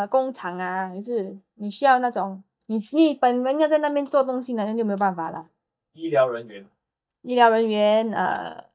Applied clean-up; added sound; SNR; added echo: neural mask model DeepFilterNet 3.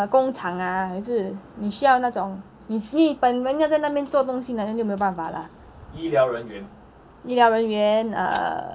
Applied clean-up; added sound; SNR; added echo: none; none; none; none.